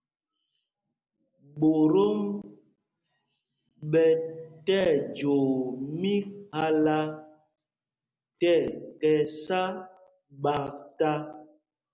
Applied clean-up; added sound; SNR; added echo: none; none; none; none.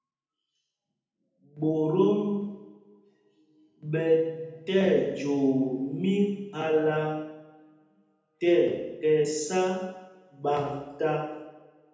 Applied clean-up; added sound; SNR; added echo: none; none; none; reverberation time 0.9 s.